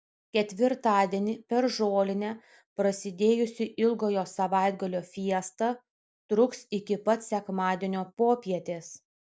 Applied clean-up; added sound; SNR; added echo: none; none; none; none.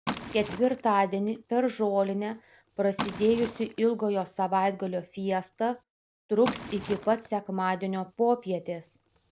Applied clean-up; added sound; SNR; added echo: none; Liquid; 14 dB; none.